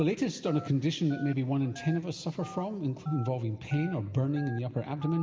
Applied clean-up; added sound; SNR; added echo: none; Telephone; 18 dB; reverberation time 2.6 s.